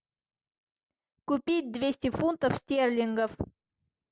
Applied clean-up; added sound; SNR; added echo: none; none; none; none.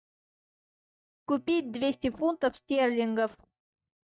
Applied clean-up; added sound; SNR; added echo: neural mask model DeepFilterNet 3.